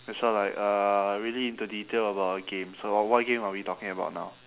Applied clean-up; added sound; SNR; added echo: none; none; none; none.